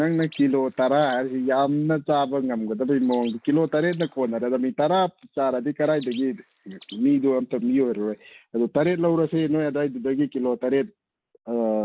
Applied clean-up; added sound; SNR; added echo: neural mask model Resemble Enhance denoiser.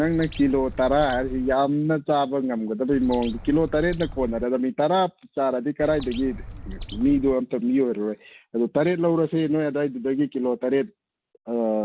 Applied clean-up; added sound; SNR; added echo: none; Bird; 12 dB; none.